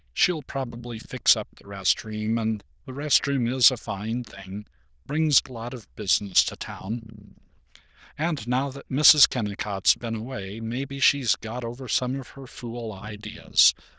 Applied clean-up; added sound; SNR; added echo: neural diffusion model UNIVERSE++.